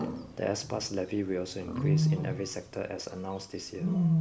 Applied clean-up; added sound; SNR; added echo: none; Wild animals; -3 dB; none.